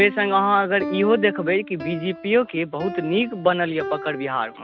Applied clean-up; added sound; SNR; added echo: none; Piano; 12 dB; none.